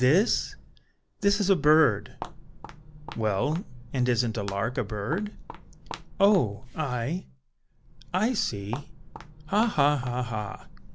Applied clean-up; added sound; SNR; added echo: none; Walk, footsteps; 15 dB; none.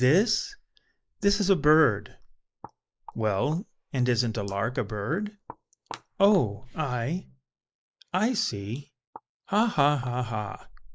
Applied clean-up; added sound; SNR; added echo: neural mask model Resemble Enhance denoiser.